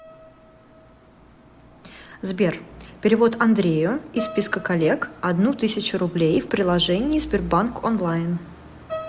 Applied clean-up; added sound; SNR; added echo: none; Piano; 19 dB; none.